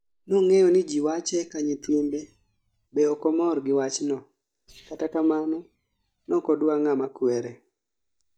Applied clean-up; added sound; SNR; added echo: neural mask model DeepFilterNet 3.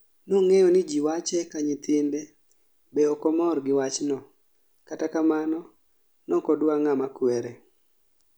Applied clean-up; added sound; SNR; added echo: none; none; none; none.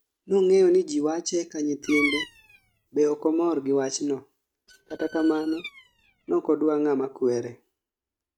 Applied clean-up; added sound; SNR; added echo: neural mask model RNNoise.